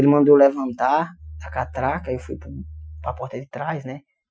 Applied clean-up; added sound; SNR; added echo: classical method Wiener filter.